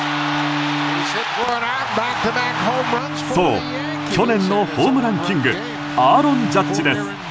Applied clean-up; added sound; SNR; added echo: none; Bowed string instrument; 8 dB; none.